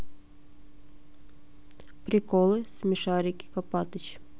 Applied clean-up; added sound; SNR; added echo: none; none; none; none.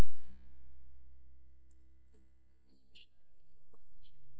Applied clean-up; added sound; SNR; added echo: neural mask model DeepFilterNet 3.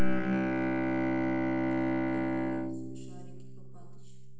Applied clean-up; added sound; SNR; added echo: none; Bowed string instrument; -2 dB; reverberation time 0.6 s.